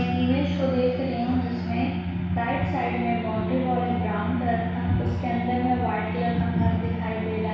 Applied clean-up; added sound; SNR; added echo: none; none; none; reverberation time 1.1 s.